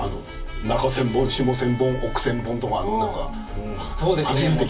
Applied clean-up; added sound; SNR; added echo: none; none; none; reverberation time 0.2 s.